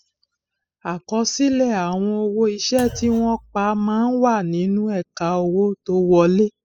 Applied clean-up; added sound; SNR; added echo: classical method spectral subtraction.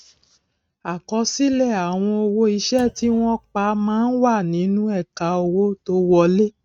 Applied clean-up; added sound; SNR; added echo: neural mask model RNNoise.